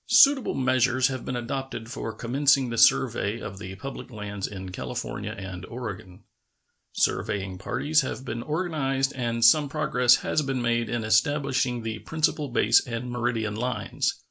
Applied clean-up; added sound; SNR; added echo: none; none; none; none.